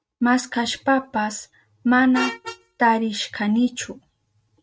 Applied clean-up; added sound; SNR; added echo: neural mask model RNNoise.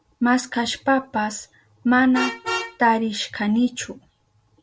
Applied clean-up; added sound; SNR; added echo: none; Vehicle horn, car horn, honking; 13 dB; none.